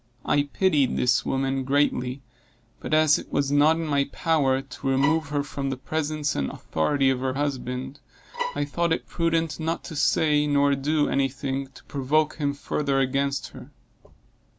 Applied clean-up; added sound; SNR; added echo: none; Bowed string instrument; 8 dB; none.